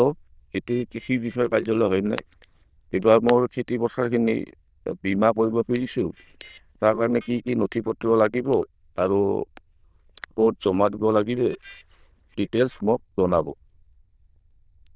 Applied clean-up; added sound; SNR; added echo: neural diffusion model UNIVERSE++.